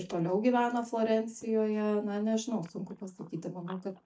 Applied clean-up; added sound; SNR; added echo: neural mask model DeepFilterNet 3.